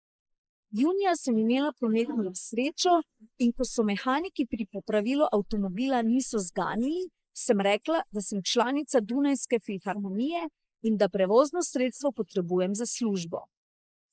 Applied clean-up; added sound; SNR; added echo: neural mask model Resemble Enhance denoiser.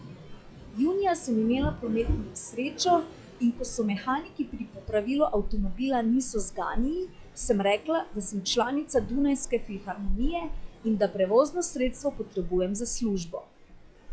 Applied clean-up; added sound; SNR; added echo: classical method log-MMSE.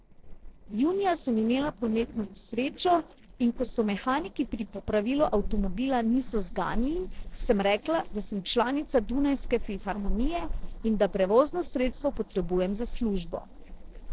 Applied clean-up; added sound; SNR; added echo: neural separator model SepFormer DNS4.